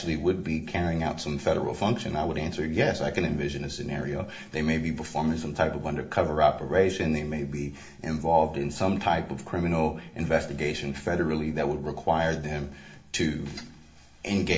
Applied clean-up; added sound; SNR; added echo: none; none; none; reverberation time 0.9 s.